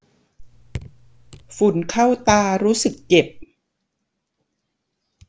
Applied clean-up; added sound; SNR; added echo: none; Raindrop / Drip; 16 dB; none.